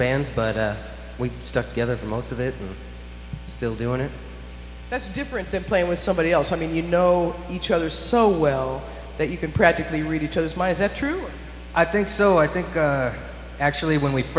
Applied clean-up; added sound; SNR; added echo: none; none; none; none.